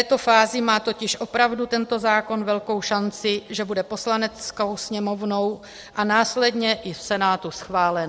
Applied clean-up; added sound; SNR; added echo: none; none; none; none.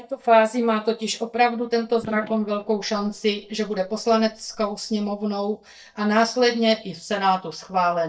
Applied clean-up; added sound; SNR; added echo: neural mask model DeepFilterNet 3.